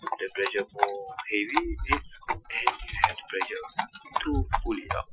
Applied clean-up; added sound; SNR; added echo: classical method Wiener filter.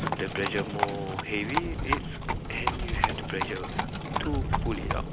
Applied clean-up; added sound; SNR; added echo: none; Livestock, farm animals, working animals; -4 dB; none.